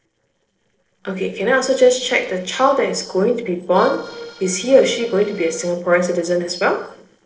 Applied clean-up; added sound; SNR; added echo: neural separator model SepFormer DNS4.